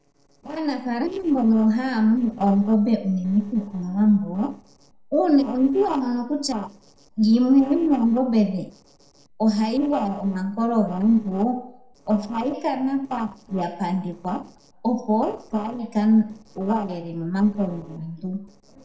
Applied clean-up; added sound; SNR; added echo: neural separator model SepFormer DNS4.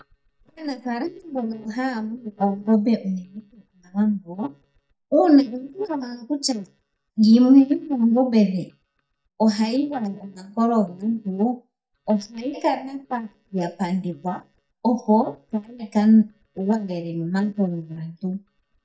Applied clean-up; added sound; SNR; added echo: neural mask model DeepFilterNet 3.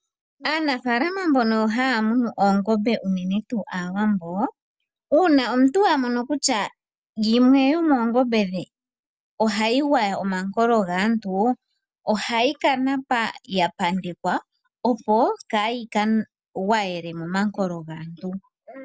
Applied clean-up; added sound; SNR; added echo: none; none; none; none.